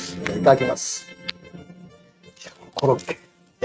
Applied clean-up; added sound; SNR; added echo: neural mask model RNNoise.